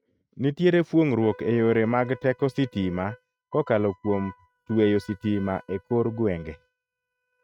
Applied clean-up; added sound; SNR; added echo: neural mask model RNNoise.